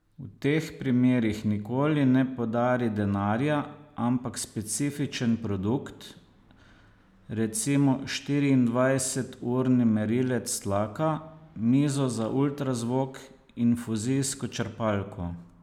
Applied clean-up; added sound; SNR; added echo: none; none; none; none.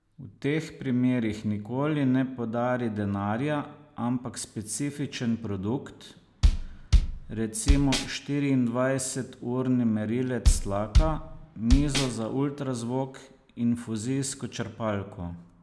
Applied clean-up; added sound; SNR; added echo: none; Bass drum; -4 dB; none.